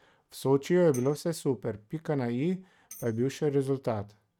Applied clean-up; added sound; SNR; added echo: neural mask model RNNoise.